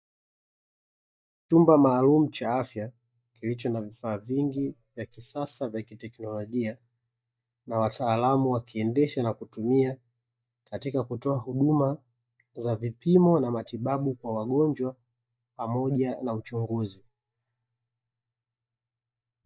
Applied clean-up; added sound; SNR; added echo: neural mask model DeepFilterNet 3.